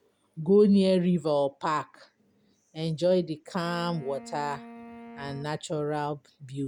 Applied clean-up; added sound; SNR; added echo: none; Wind instrument, woodwind instrument; 19 dB; none.